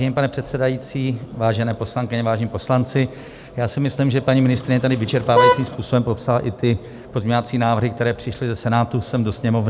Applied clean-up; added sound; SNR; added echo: none; Vehicle horn, car horn, honking; -1 dB; none.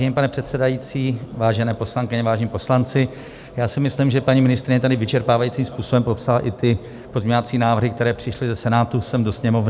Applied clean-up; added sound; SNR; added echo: none; none; none; none.